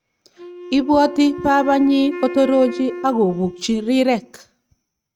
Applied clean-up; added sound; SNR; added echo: neural mask model RNNoise.